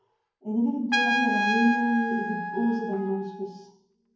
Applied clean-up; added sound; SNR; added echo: none; Trumpet; 2 dB; reverberation time 0.9 s.